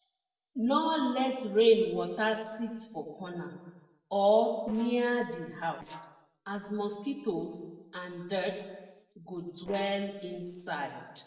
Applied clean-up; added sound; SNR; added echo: neural separator model SepFormer DNS4.